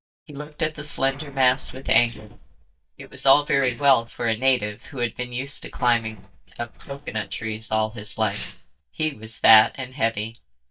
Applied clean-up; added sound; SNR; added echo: neural mask model DeepFilterNet 3.